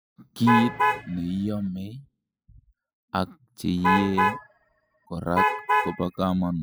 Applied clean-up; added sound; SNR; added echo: classical method spectral subtraction.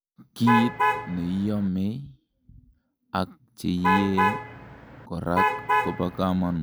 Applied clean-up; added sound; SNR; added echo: none; Alarm / Truck; -1 dB; none.